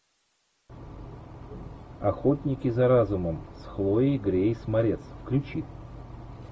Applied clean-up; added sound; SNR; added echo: none; none; none; none.